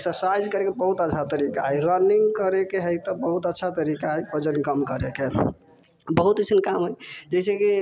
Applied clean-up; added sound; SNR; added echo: none; none; none; none.